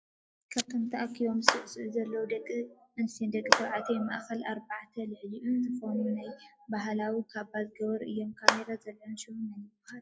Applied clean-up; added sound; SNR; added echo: classical method log-MMSE.